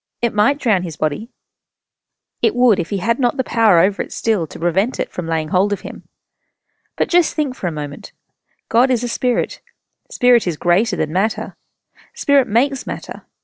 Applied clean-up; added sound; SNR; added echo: none; none; none; none.